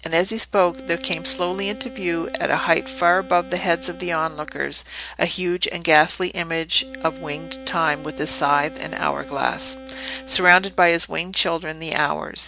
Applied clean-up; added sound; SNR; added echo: none; Wind instrument, woodwind instrument; 17 dB; none.